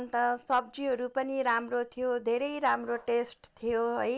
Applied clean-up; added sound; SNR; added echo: none; none; none; none.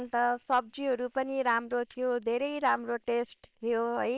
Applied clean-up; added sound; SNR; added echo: neural separator model SepFormer WHAM!.